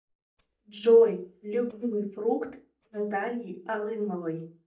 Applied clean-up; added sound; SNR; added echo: neural mask model DeepFilterNet 3.